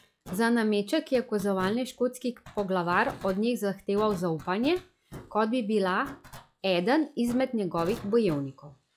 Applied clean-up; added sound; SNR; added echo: classical method log-MMSE.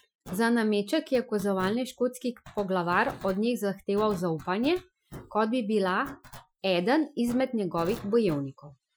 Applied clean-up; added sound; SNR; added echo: classical method Wiener filter.